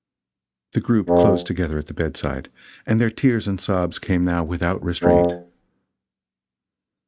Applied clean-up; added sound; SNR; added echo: none; Wind instrument, woodwind instrument; -5 dB; none.